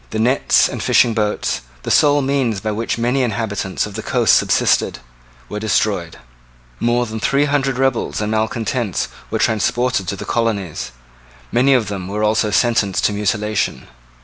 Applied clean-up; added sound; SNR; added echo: none; none; none; none.